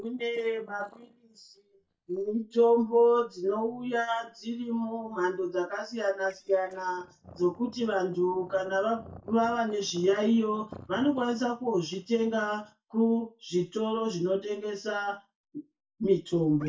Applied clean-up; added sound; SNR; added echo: neural mask model DeepFilterNet 3.